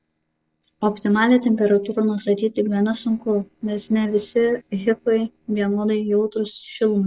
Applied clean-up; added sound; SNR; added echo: neural separator model SepFormer DNS4.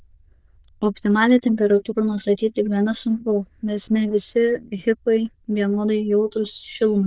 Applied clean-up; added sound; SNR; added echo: neural diffusion model UNIVERSE++.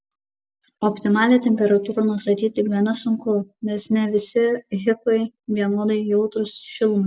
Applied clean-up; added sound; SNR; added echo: none; none; none; none.